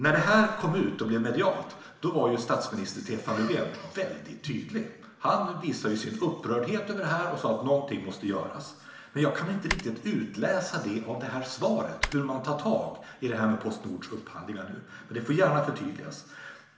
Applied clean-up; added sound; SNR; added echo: none; Typing; 10 dB; reverberation time 1.0 s.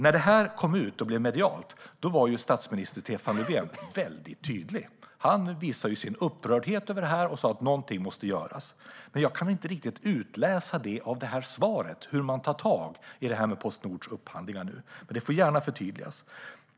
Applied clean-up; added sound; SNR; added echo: none; none; none; none.